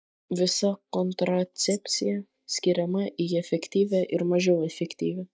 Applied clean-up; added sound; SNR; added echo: neural mask model DeepFilterNet 3.